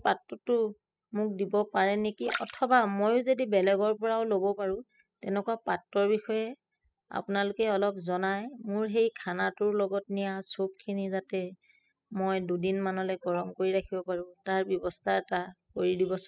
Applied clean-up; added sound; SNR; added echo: classical method spectral subtraction.